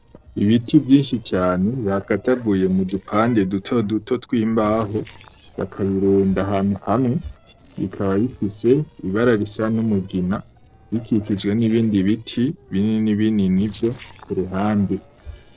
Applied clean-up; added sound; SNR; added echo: neural separator model SepFormer DNS4.